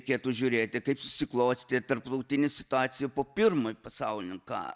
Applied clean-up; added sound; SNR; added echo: none; none; none; none.